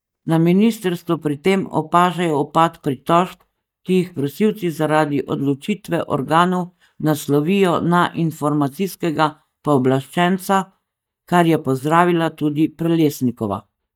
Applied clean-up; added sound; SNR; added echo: neural mask model DeepFilterNet 3.